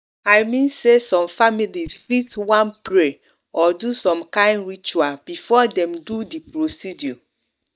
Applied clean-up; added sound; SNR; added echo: neural mask model DeepFilterNet 3.